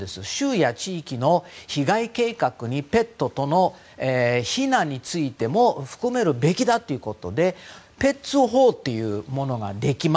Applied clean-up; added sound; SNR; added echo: none; none; none; none.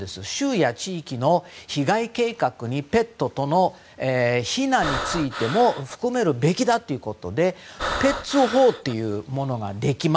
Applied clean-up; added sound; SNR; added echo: none; Breathing; 7 dB; none.